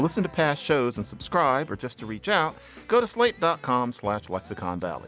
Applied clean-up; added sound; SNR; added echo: none; none; none; none.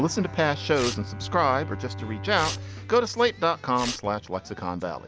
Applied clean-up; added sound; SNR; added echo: none; Tearing + Bowed string instrument; 10 dB; none.